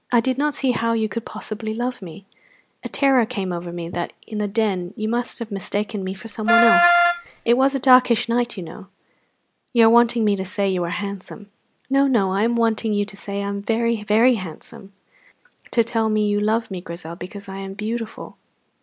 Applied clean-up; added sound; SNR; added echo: none; Wind instrument, woodwind instrument; -4 dB; none.